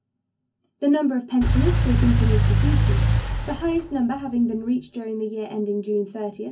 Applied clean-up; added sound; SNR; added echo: none; Engine / Car; -4 dB; reverberation time 0.3 s.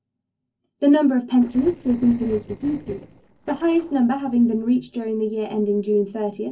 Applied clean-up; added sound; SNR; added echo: neural separator model SepFormer DNS4.